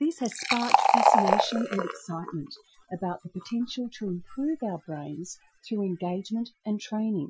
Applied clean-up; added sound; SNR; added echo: classical method Wiener filter.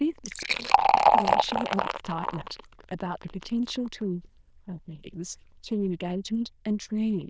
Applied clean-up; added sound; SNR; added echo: neural diffusion model UNIVERSE++.